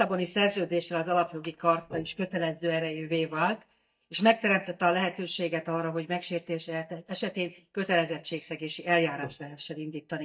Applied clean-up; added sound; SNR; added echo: neural mask model DeepFilterNet 3.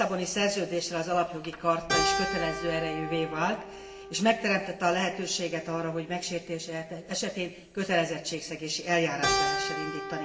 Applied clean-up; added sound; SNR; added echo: none; Keyboard (musical); 5 dB; reverberation time 1.9 s.